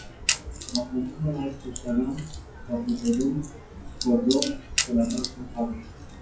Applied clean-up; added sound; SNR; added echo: classical method WPE with log-MMSE.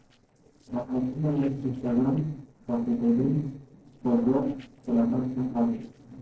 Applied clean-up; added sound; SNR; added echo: neural separator model SepFormer DNS4.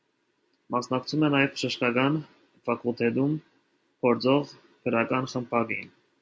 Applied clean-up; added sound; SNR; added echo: none; none; none; none.